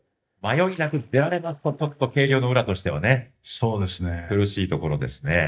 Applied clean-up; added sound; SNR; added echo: neural mask model DeepFilterNet 3.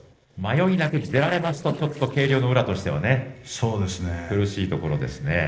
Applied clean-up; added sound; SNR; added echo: neural separator model SepFormer DNS4.